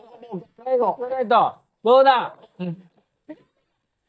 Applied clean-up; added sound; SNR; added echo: neural mask model DeepFilterNet 3.